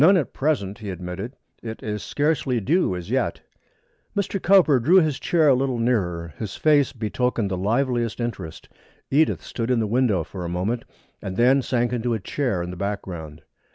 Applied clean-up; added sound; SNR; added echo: none; none; none; none.